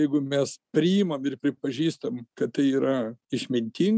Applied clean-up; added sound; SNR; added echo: none; none; none; none.